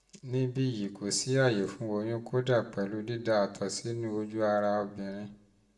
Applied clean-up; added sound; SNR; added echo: none; none; none; reverberation time 0.5 s.